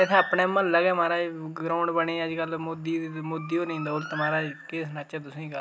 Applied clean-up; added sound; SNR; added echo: none; Bird; 14 dB; none.